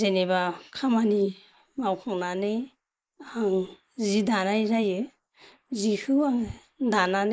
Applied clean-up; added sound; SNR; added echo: neural mask model Resemble Enhance denoiser.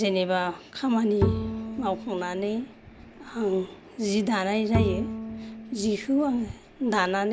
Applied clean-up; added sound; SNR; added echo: none; Bowed string instrument; 5 dB; none.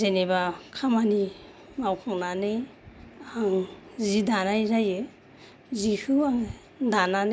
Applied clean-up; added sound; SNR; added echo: none; none; none; none.